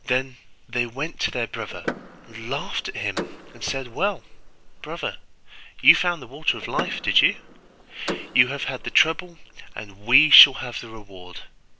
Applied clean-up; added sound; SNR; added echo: none; Door / Car; 12 dB; none.